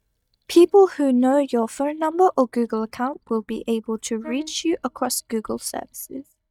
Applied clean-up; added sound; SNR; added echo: neural mask model DeepFilterNet 3.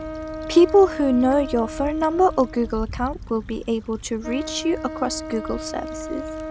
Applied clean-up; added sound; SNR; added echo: none; Wind instrument, woodwind instrument + Stream / Trickle, dribble / Traffic noise, roadway noise; 10 dB; none.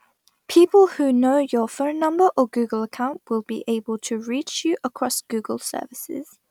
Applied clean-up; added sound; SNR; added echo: none; none; none; none.